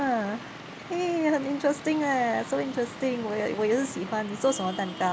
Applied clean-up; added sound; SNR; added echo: none; Traffic noise, roadway noise; 12 dB; none.